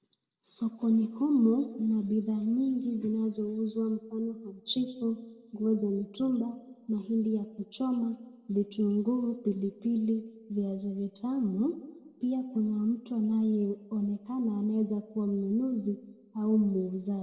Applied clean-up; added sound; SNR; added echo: none; Whoosh, swoosh, swish; 20 dB; reverberation time 1.1 s.